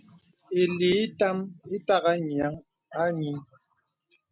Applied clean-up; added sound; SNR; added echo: none; none; none; none.